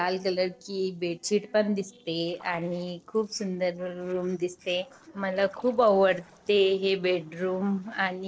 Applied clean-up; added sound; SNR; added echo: neural separator model SepFormer DNS4.